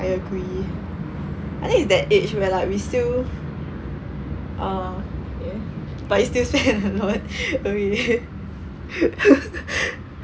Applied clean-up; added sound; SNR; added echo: none; Drum kit; 16 dB; none.